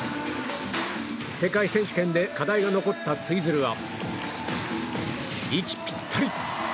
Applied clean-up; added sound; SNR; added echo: none; none; none; none.